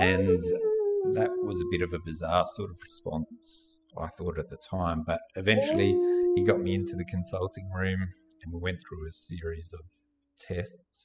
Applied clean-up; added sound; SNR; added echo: classical method spectral subtraction.